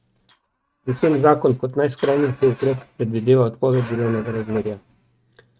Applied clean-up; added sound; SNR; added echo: neural mask model RNNoise.